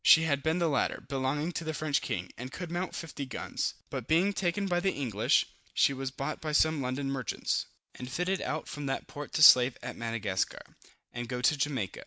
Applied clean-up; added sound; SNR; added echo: none; none; none; none.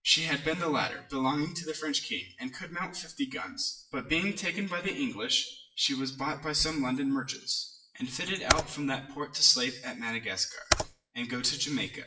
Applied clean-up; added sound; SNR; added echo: classical method WPE with log-MMSE.